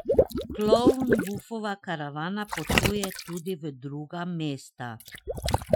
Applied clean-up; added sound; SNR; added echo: classical method Wiener filter.